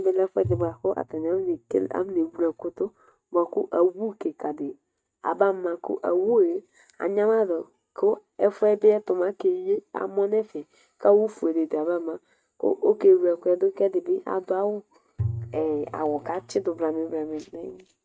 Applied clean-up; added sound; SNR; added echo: neural mask model RNNoise.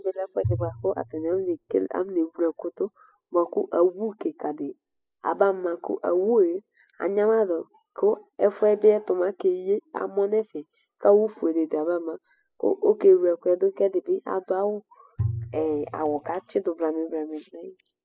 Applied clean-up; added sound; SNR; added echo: classical method spectral subtraction.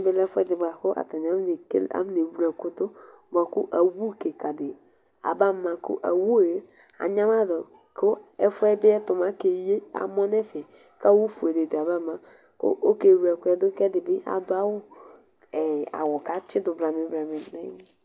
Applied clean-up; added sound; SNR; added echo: none; none; none; none.